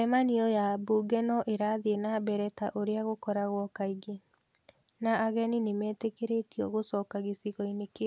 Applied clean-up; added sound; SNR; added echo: none; none; none; none.